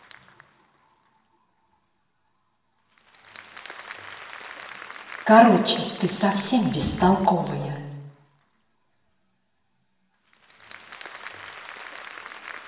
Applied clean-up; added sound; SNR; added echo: none; Applause; 18 dB; reverberation time 1.2 s.